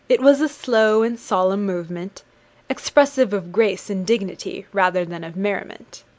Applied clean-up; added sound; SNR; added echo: none; none; none; none.